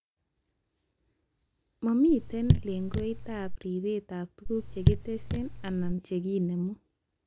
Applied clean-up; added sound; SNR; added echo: none; Raindrop / Drip; -3 dB; none.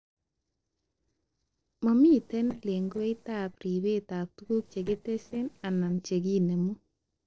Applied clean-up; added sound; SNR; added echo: neural separator model SepFormer DNS4.